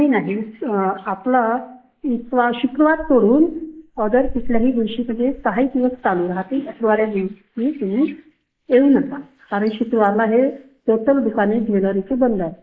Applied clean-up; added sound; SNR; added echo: neural mask model Resemble Enhance denoiser.